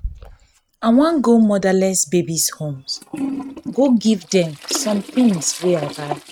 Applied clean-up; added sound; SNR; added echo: neural mask model RNNoise.